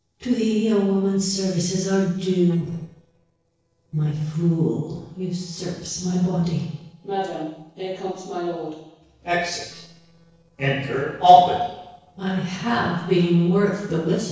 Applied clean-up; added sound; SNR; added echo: neural separator model SepFormer DNS4.